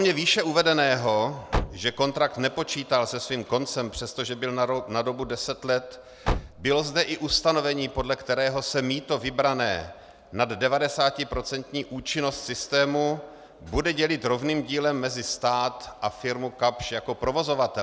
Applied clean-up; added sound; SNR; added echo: none; Car; 7 dB; none.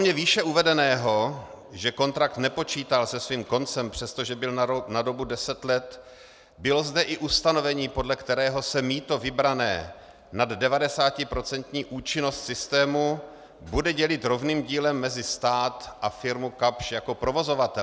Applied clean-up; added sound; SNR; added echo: none; none; none; none.